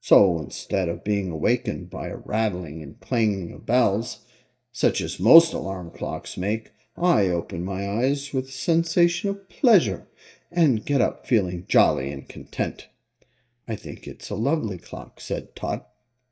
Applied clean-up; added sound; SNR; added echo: neural mask model DeepFilterNet 3.